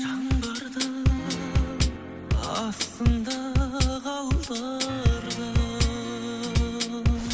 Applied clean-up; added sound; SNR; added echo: none; Bass drum / Drum kit; -3 dB; none.